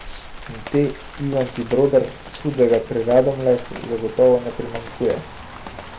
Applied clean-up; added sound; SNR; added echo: none; Rain; 14 dB; none.